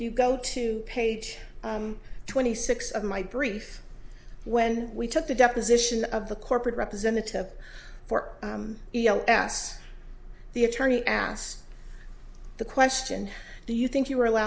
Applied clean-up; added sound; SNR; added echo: none; none; none; none.